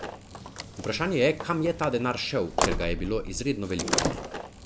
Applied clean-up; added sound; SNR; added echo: none; Slam; 3 dB; none.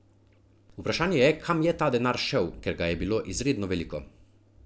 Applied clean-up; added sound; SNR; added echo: none; none; none; none.